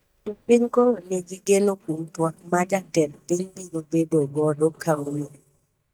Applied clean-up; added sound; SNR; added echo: neural mask model DeepFilterNet 3.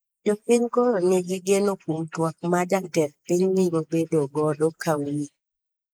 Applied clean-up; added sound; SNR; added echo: neural mask model Resemble Enhance denoiser.